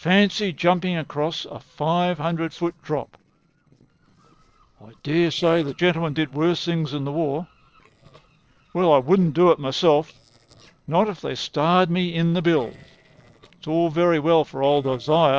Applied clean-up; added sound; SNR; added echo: neural separator model SepFormer DNS4.